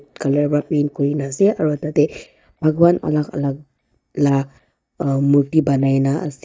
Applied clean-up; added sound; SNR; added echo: neural mask model DeepFilterNet 3.